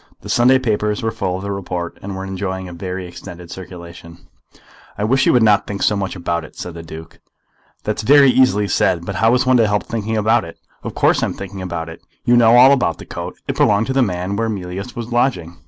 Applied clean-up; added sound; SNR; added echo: none; none; none; none.